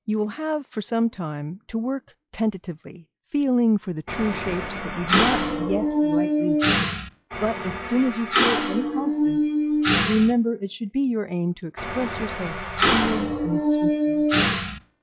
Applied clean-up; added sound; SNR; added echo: classical method log-MMSE.